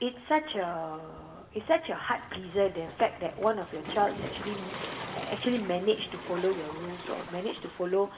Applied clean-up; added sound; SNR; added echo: none; Waves, surf; 12 dB; reverberation time 2.9 s.